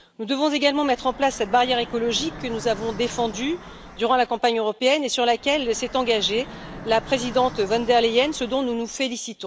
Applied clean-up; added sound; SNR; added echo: none; Fixed-wing aircraft, airplane; 17 dB; none.